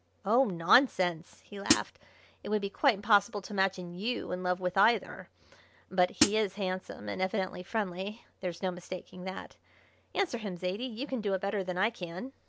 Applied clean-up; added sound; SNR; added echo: none; Hi-hat; -3 dB; none.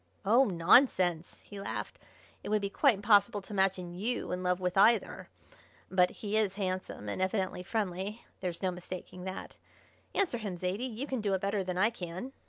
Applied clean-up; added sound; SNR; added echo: none; none; none; none.